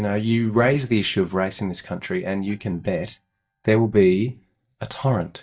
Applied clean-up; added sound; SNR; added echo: neural mask model DeepFilterNet 3.